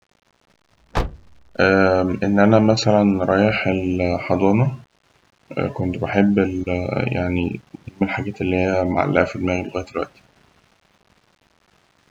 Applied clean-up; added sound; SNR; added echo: none; Car; 10 dB; none.